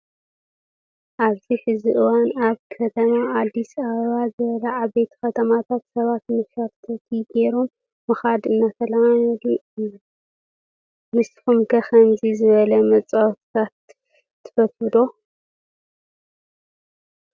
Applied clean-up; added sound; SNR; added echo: none; none; none; none.